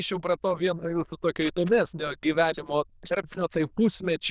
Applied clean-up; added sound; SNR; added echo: neural diffusion model UNIVERSE++.